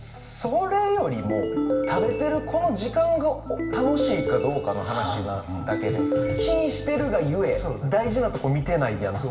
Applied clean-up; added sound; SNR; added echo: none; Ringtone; 3 dB; reverberation time 2.3 s.